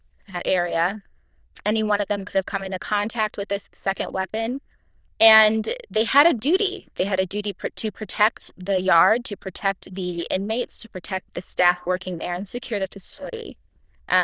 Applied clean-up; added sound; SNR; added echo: neural diffusion model UNIVERSE++.